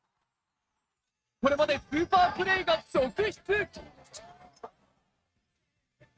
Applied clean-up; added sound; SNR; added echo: neural mask model RNNoise.